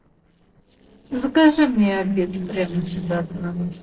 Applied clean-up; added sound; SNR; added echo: neural separator model SepFormer DNS4.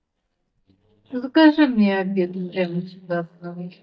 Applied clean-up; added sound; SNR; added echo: neural mask model DeepFilterNet 3.